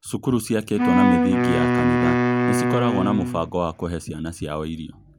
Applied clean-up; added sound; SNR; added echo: none; Wind instrument, woodwind instrument; -5 dB; none.